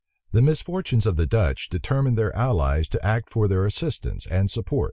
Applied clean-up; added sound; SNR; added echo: none; none; none; none.